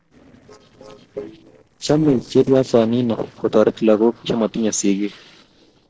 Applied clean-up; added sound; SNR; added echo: neural separator model SepFormer DNS4.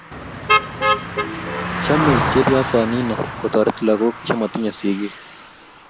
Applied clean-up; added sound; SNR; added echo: none; Motor vehicle (road) + Car passing by; 2 dB; none.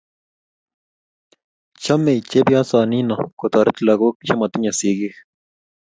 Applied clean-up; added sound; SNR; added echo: none; none; none; none.